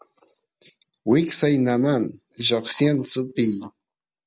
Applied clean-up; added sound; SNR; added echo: none; none; none; none.